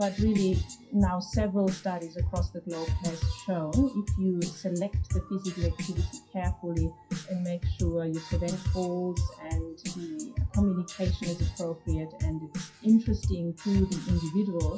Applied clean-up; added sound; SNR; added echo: classical method WPE with log-MMSE.